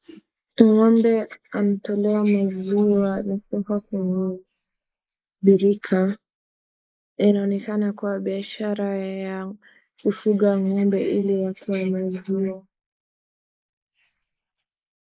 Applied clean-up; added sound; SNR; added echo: neural mask model Resemble Enhance denoiser.